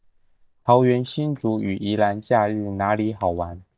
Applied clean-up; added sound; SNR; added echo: neural mask model DeepFilterNet 3.